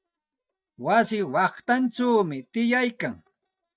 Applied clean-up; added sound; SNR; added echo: neural mask model DeepFilterNet 3.